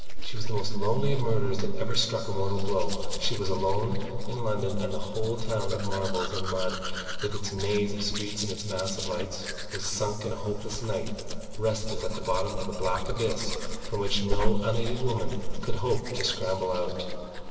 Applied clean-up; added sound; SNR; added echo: none; Domestic sounds, home sounds; 4 dB; reverberation time 2.8 s.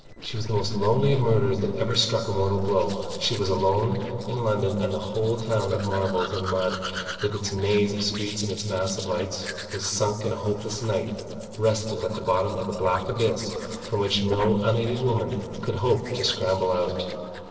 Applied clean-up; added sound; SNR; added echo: neural separator model SepFormer DNS4.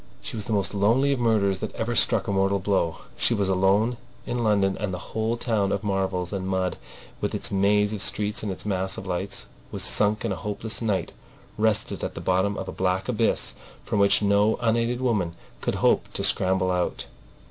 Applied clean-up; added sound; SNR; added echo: none; none; none; none.